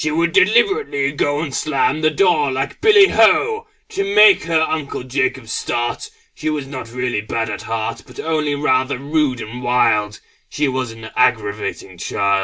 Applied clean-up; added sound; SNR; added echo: none; none; none; none.